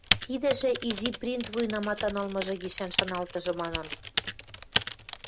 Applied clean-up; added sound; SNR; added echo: none; Typing; 2 dB; none.